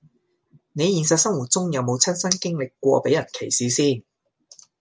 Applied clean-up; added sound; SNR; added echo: none; none; none; none.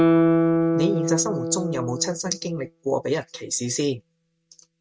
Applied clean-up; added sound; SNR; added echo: neural mask model RNNoise.